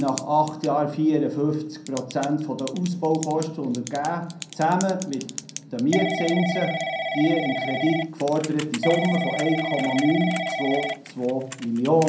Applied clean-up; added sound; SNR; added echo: none; Telephone / Typing; 7 dB; reverberation time 0.6 s.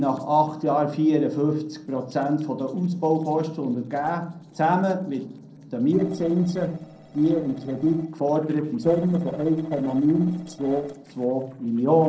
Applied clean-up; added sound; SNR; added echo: neural separator model SepFormer DNS4.